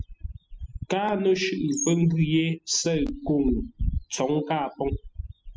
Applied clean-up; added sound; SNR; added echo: classical method spectral subtraction.